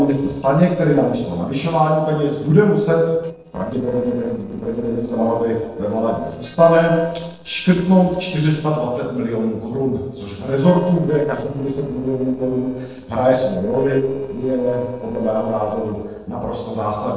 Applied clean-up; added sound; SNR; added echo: neural separator model SepFormer DNS4.